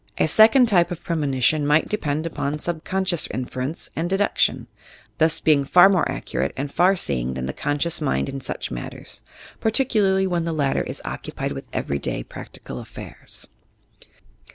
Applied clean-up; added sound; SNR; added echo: none; Writing; 18 dB; none.